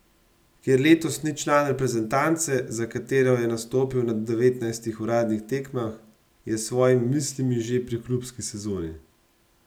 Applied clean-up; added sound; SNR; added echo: none; none; none; none.